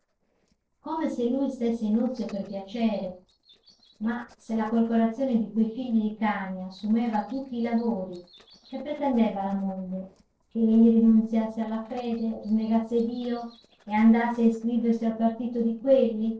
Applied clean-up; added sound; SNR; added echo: neural separator model SepFormer DNS4.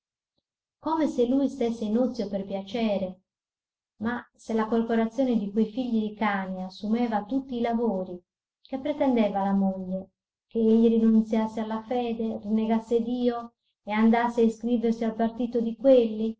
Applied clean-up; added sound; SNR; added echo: none; none; none; none.